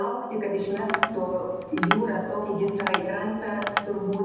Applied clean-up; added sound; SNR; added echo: none; Tap; 3 dB; reverberation time 1.0 s.